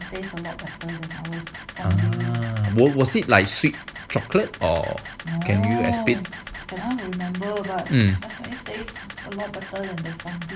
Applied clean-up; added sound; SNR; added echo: none; Camera; 14 dB; none.